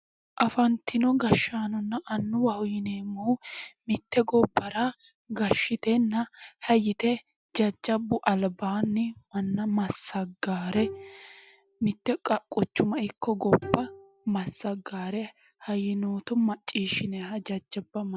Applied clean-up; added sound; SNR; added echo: none; Bowed string instrument; 16 dB; none.